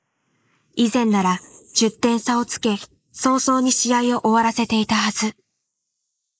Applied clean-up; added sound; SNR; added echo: neural mask model Resemble Enhance denoiser.